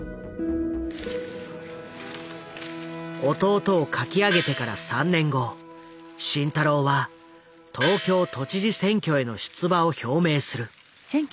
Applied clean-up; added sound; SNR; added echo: none; Gong; 6 dB; none.